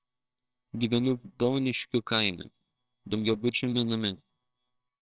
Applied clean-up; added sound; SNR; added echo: neural separator model SepFormer WHAMR!.